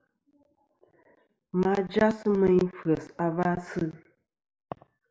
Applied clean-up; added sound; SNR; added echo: none; none; none; none.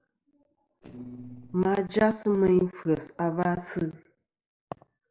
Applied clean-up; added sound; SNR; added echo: neural separator model SepFormer DNS4.